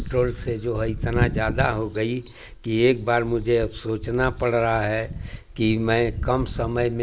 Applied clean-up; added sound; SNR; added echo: none; none; none; none.